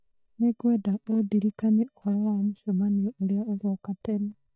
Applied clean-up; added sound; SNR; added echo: neural mask model DeepFilterNet 3.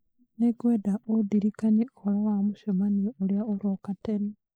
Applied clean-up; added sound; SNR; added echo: neural mask model Resemble Enhance denoiser.